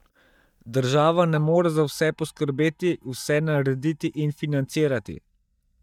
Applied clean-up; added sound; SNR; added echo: neural mask model DeepFilterNet 3.